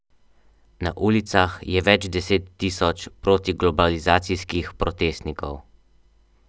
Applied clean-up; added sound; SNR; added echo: none; none; none; none.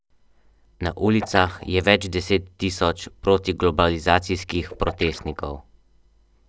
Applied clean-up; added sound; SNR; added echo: neural separator model SepFormer DNS4.